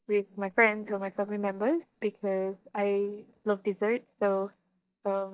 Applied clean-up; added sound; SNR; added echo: neural mask model DeepFilterNet 3.